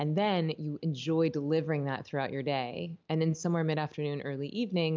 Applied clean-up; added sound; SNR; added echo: none; none; none; none.